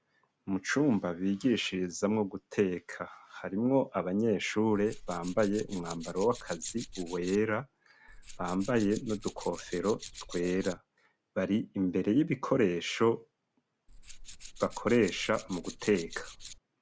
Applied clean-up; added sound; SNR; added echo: none; Tools; 15 dB; none.